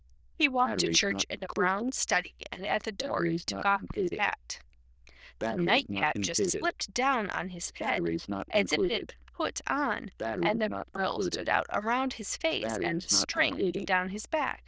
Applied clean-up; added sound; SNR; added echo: neural diffusion model UNIVERSE++.